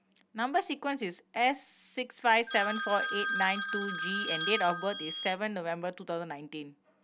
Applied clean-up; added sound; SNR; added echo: none; Telephone; -2 dB; none.